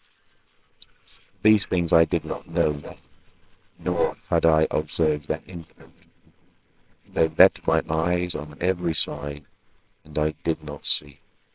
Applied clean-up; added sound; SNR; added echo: neural separator model SepFormer WHAMR!.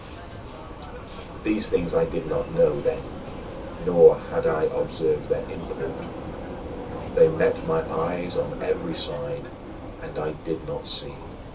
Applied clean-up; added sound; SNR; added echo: none; Vehicle; 9 dB; reverberation time 0.3 s.